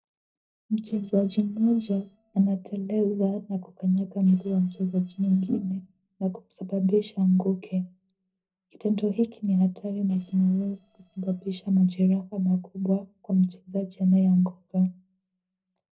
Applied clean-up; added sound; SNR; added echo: neural separator model SepFormer DNS4.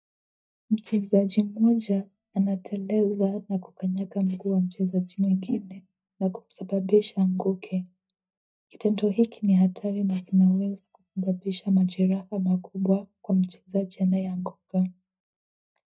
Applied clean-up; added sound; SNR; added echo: neural mask model DeepFilterNet 3.